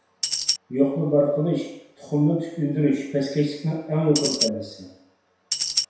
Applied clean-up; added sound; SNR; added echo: none; Tambourine; 0 dB; reverberation time 0.7 s.